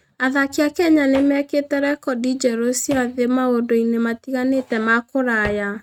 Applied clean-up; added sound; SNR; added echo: neural mask model RNNoise.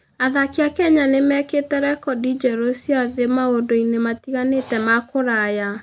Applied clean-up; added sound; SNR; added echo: none; none; none; none.